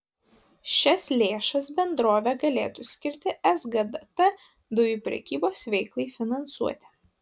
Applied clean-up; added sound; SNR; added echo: none; none; none; none.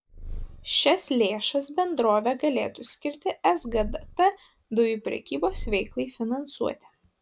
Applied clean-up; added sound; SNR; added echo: none; Purr; 11 dB; none.